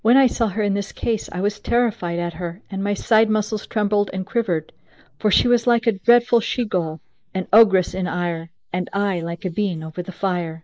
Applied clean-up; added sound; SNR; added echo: neural mask model Resemble Enhance denoiser.